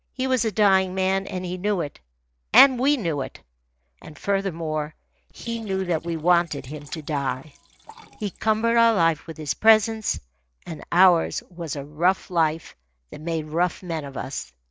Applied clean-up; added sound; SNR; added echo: neural separator model SepFormer DNS4.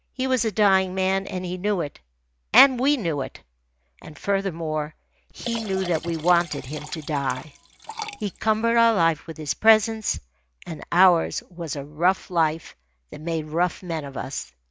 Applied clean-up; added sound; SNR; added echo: none; Liquid; 13 dB; none.